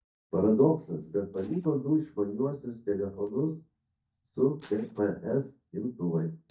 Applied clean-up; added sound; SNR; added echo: neural mask model DeepFilterNet 3.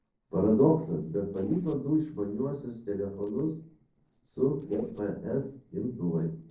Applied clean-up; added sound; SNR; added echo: neural separator model SepFormer DNS4.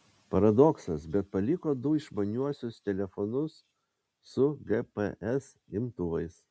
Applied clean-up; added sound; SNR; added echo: none; none; none; none.